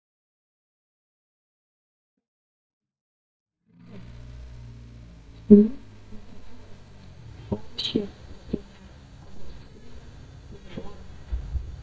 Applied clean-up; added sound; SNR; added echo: neural mask model DeepFilterNet 3.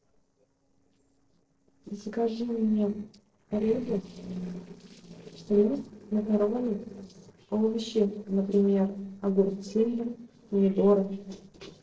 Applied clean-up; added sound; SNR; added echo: neural separator model SepFormer DNS4.